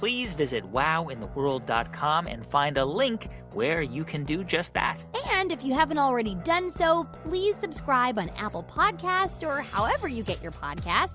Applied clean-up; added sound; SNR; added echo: none; none; none; none.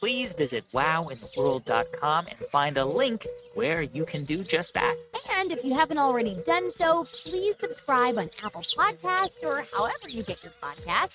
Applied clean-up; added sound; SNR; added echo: neural mask model RNNoise.